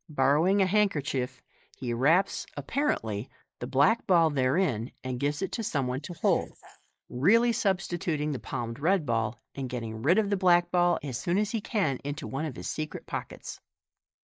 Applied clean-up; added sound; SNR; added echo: neural mask model Resemble Enhance denoiser.